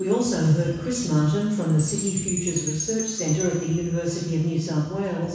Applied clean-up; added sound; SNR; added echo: none; Chime; 11 dB; reverberation time 1.1 s.